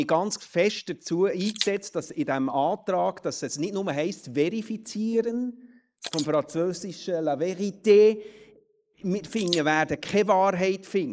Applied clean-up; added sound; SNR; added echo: neural mask model Resemble Enhance denoiser.